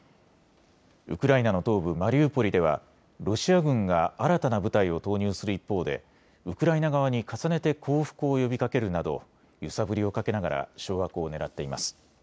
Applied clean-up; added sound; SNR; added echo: none; none; none; none.